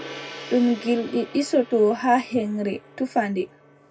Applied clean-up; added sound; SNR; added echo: none; Gong; 18 dB; reverberation time 0.2 s.